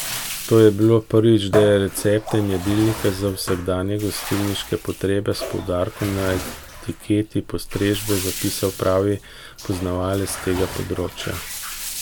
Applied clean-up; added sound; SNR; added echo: none; Bathtub (filling or washing); 11 dB; none.